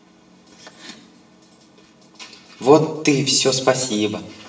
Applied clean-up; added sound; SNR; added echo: none; none; none; reverberation time 0.8 s.